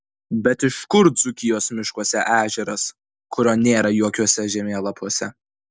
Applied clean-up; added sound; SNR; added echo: none; none; none; none.